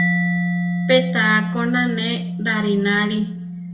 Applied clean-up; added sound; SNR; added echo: none; Mallet percussion; 1 dB; reverberation time 0.5 s.